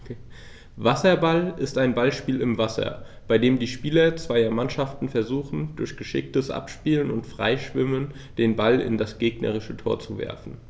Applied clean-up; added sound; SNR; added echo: none; none; none; none.